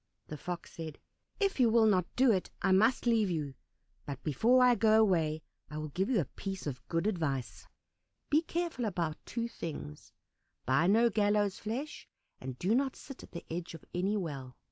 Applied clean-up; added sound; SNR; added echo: none; none; none; none.